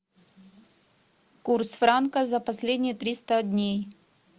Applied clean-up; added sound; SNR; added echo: none; none; none; none.